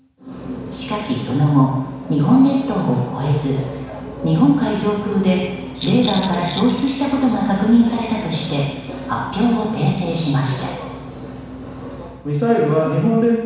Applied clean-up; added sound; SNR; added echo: none; Rattle; 15 dB; reverberation time 1.1 s.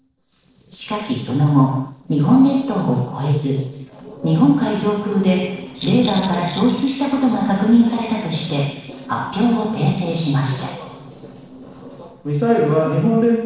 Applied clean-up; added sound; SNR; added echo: neural separator model SepFormer DNS4.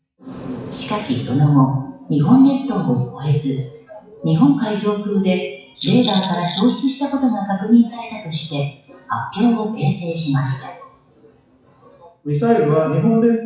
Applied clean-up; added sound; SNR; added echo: classical method WPE with log-MMSE.